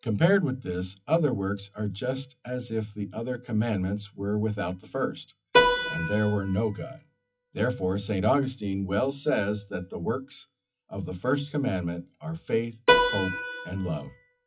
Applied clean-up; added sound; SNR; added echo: classical method WPE with log-MMSE.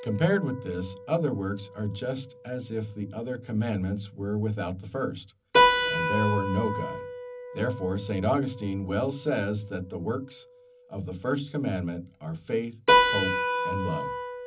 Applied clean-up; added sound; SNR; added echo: none; Keyboard (musical); 0 dB; reverberation time 0.4 s.